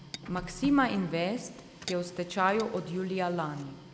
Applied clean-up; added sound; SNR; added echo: none; Tap / Glass + Printer; 15 dB; none.